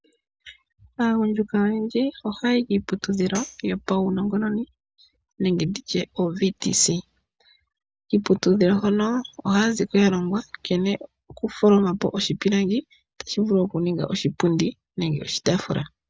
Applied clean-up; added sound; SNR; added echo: none; Tambourine; 18 dB; none.